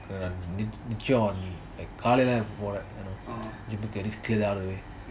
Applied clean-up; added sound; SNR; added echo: none; none; none; none.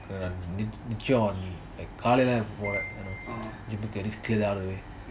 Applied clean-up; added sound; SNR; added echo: none; Piano; 12 dB; none.